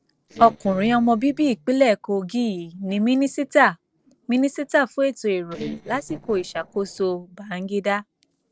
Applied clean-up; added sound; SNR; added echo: neural separator model SepFormer DNS4.